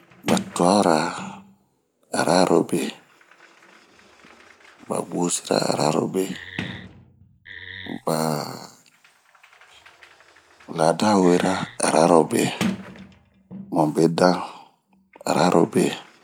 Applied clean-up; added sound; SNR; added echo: none; Wood + Sliding door; 14 dB; none.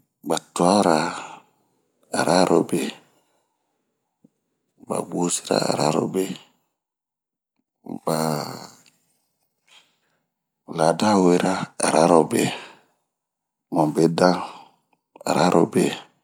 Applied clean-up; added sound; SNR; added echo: none; none; none; none.